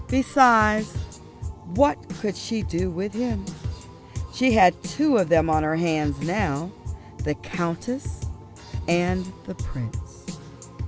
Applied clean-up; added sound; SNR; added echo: none; Drum kit; 9 dB; none.